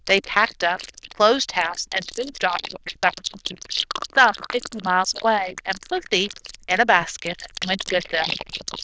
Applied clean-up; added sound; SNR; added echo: neural diffusion model UNIVERSE++.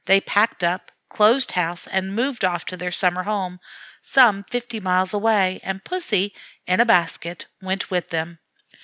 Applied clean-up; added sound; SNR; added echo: none; none; none; none.